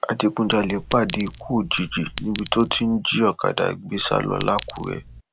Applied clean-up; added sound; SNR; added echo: none; Chink, clink; 15 dB; none.